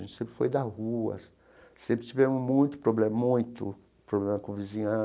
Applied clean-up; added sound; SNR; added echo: none; none; none; none.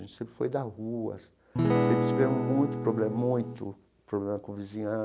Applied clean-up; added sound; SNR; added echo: none; Acoustic guitar / Strum; -3 dB; none.